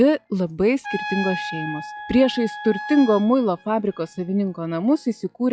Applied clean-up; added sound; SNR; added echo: classical method log-MMSE.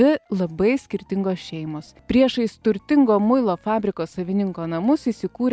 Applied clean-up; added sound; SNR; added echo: none; none; none; none.